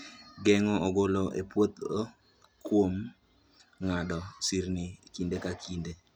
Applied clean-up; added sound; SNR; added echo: none; none; none; none.